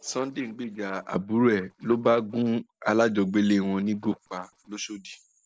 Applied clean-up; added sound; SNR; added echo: neural separator model SepFormer DNS4.